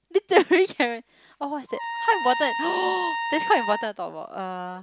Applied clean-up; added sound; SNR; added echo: none; Trumpet; 6 dB; none.